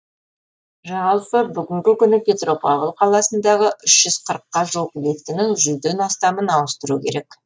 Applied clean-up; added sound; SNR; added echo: neural mask model DeepFilterNet 3.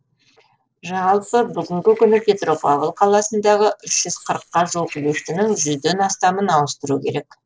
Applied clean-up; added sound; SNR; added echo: neural separator model SepFormer DNS4.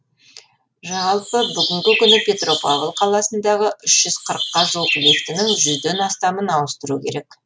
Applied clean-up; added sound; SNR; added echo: none; Chirp, tweet; 2 dB; none.